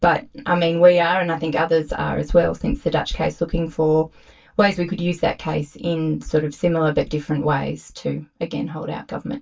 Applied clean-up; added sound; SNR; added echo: neural mask model DeepFilterNet 3.